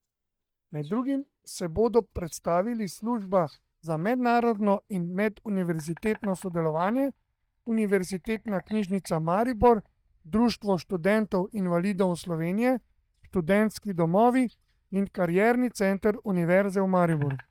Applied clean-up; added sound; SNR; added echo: neural mask model DeepFilterNet 3.